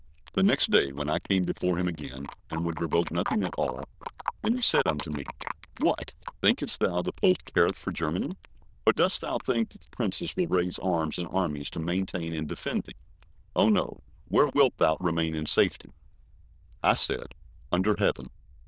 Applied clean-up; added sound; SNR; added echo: neural diffusion model UNIVERSE++.